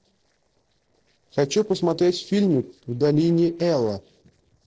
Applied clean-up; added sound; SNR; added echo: neural separator model SepFormer DNS4.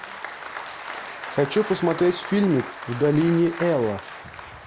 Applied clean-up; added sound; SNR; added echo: none; Applause; 12 dB; none.